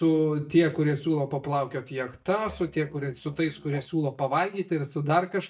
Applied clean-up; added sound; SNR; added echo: neural mask model DeepFilterNet 3.